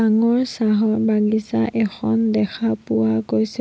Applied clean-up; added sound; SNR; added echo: none; none; none; none.